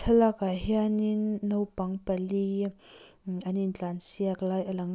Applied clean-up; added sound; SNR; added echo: none; none; none; none.